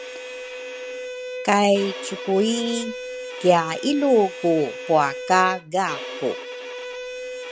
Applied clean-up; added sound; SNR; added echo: none; Bowed string instrument; 10 dB; none.